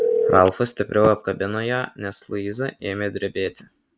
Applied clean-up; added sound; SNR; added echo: none; Telephone; 6 dB; none.